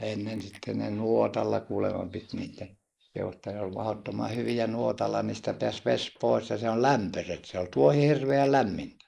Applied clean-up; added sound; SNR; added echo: neural mask model Resemble Enhance denoiser.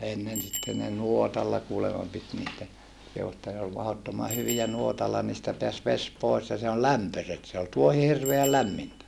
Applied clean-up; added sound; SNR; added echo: none; Bicycle bell; 16 dB; none.